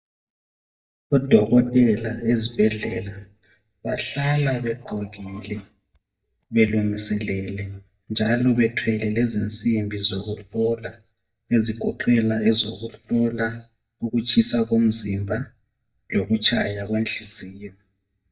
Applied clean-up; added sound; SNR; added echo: neural mask model DeepFilterNet 3.